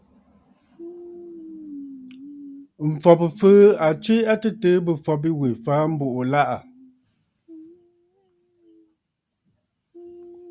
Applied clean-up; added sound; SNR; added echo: none; none; none; none.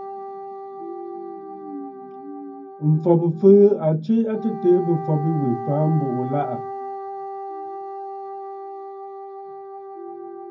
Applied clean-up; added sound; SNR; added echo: none; Wind instrument, woodwind instrument; 11 dB; reverberation time 0.4 s.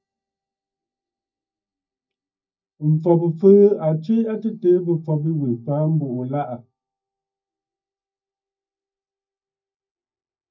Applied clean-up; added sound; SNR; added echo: neural mask model DeepFilterNet 3.